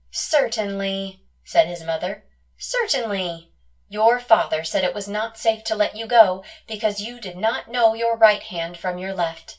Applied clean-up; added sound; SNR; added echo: none; none; none; reverberation time 0.2 s.